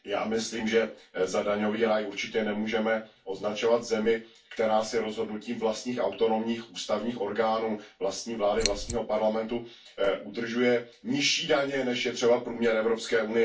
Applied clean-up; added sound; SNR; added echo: none; Scissors; 5 dB; reverberation time 0.2 s.